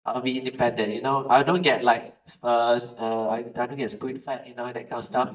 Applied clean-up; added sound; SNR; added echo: neural mask model DeepFilterNet 3.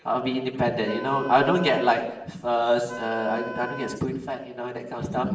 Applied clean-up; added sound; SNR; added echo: none; Wind instrument, woodwind instrument; 13 dB; reverberation time 0.8 s.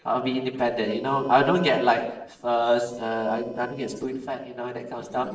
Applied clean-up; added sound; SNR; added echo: neural separator model SepFormer DNS4.